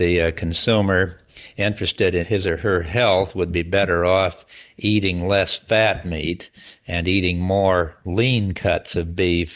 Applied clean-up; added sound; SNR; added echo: neural mask model DeepFilterNet 3.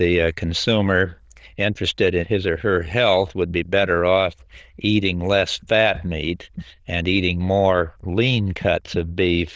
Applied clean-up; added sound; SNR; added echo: neural diffusion model UNIVERSE++.